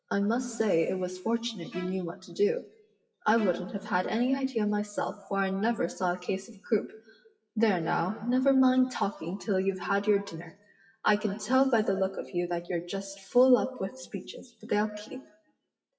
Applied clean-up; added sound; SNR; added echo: classical method WPE with log-MMSE.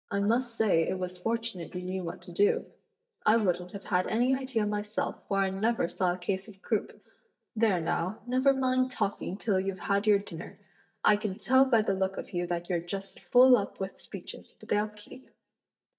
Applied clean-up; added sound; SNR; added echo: neural mask model DeepFilterNet 3.